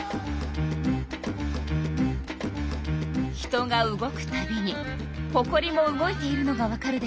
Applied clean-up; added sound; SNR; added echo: none; none; none; none.